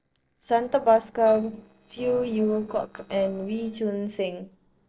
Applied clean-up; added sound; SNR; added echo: neural separator model SepFormer DNS4.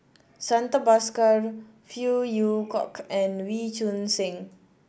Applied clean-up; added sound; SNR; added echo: none; none; none; none.